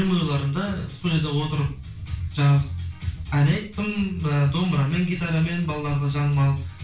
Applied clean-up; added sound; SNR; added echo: none; none; none; reverberation time 0.3 s.